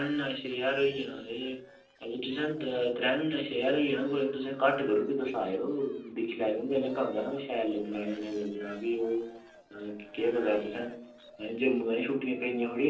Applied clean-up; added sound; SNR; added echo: neural separator model SepFormer DNS4.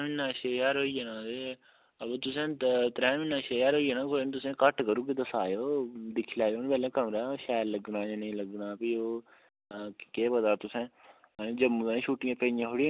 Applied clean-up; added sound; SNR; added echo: none; none; none; none.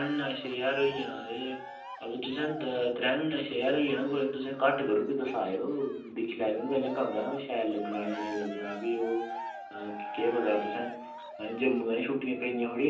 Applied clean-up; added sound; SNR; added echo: none; Cheering; 12 dB; reverberation time 0.6 s.